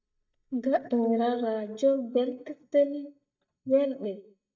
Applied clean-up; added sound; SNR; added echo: neural mask model DeepFilterNet 3.